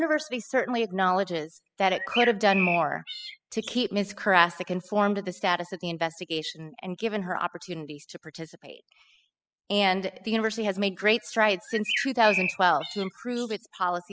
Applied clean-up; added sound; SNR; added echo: classical method spectral subtraction.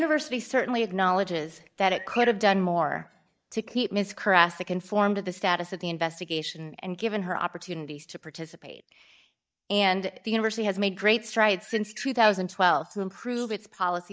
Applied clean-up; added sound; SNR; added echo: neural mask model DeepFilterNet 3.